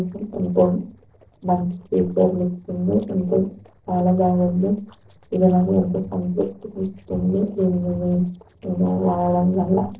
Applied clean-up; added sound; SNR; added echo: neural separator model SepFormer DNS4.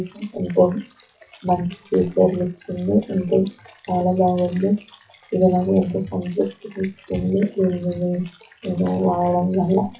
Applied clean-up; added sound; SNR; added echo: classical method WPE with log-MMSE.